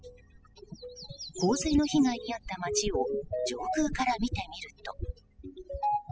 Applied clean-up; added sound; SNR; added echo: classical method spectral subtraction.